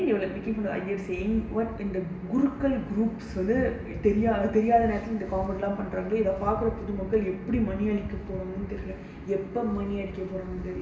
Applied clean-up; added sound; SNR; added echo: none; none; none; reverberation time 1.3 s.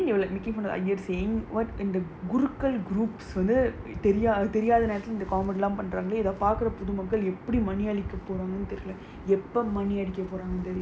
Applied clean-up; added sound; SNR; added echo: none; none; none; none.